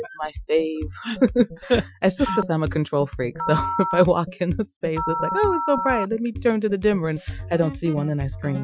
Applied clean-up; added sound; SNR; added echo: classical method Wiener filter.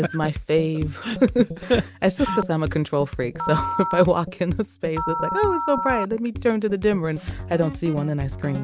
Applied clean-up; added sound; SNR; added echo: none; Telephone; 6 dB; none.